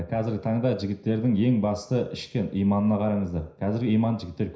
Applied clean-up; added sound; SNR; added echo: none; none; none; reverberation time 0.5 s.